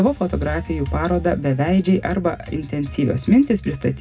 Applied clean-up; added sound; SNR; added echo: none; none; none; reverberation time 0.2 s.